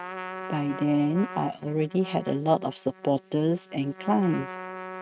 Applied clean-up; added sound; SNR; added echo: neural mask model RNNoise.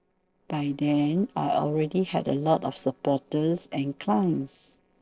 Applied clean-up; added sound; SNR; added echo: neural separator model SepFormer DNS4.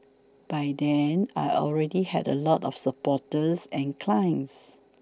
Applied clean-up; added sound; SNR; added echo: none; none; none; none.